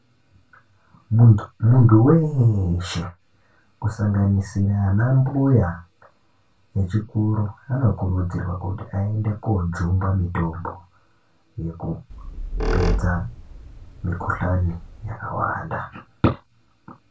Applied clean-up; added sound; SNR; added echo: none; Squeak; 6 dB; reverberation time 0.2 s.